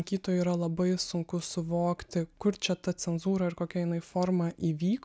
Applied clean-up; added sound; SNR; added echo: none; none; none; none.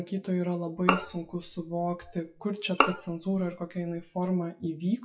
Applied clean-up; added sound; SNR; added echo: classical method WPE with log-MMSE.